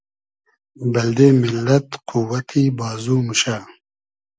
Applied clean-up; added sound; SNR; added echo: none; none; none; none.